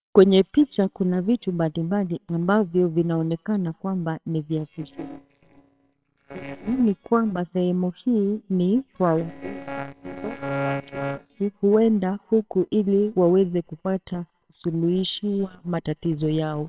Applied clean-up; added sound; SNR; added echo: neural separator model SepFormer WHAMR!.